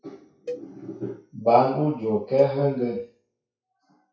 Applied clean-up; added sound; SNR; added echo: classical method WPE with log-MMSE.